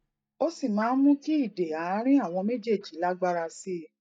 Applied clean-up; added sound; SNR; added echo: neural mask model DeepFilterNet 3.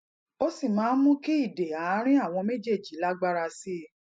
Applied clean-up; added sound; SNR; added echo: none; none; none; none.